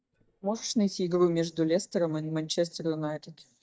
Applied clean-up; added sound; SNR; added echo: neural mask model DeepFilterNet 3.